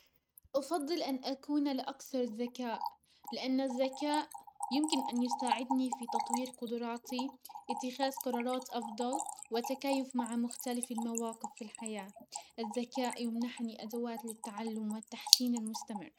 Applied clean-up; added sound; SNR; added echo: neural mask model RNNoise.